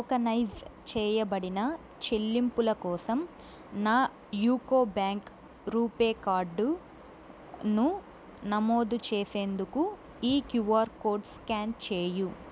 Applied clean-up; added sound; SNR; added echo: none; none; none; none.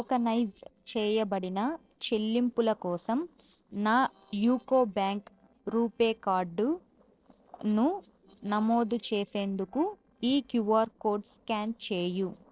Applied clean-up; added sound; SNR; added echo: neural separator model SepFormer DNS4.